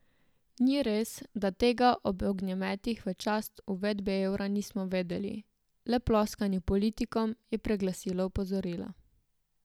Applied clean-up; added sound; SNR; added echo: none; none; none; none.